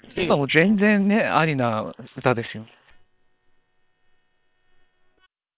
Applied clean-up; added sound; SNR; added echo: neural separator model SepFormer WHAM!.